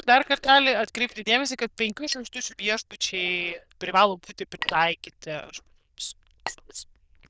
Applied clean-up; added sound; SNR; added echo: neural diffusion model UNIVERSE++.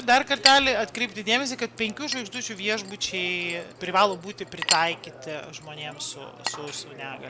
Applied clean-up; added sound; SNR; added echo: none; Chink, clink; 7 dB; none.